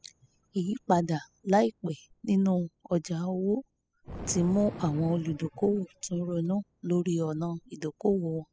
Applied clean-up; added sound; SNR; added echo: classical method spectral subtraction.